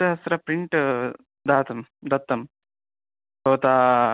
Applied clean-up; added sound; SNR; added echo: none; none; none; none.